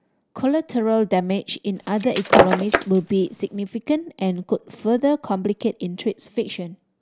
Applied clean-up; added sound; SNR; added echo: none; Shatter; -2 dB; none.